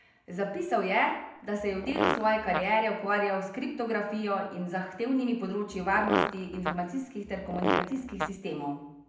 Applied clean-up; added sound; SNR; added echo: none; Fart; 2 dB; reverberation time 0.7 s.